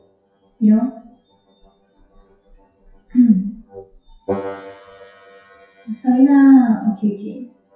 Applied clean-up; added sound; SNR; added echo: classical method WPE with log-MMSE.